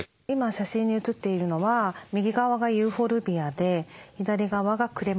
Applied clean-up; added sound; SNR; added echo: none; none; none; none.